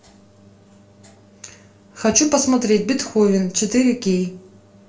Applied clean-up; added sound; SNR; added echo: none; none; none; reverberation time 0.3 s.